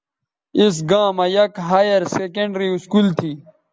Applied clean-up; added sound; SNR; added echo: none; none; none; none.